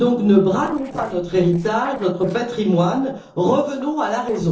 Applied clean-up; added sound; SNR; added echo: neural separator model SepFormer DNS4.